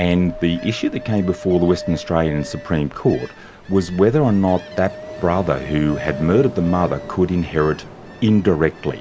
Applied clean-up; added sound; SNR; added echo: none; Ocean + Wind; 15 dB; none.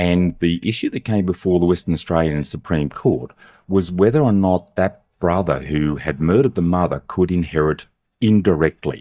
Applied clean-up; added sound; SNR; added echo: neural mask model DeepFilterNet 3.